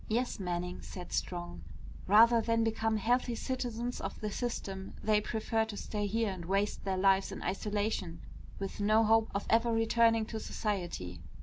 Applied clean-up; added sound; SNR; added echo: none; Purr; 8 dB; none.